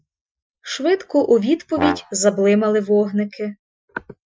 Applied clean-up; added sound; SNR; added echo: classical method Wiener filter.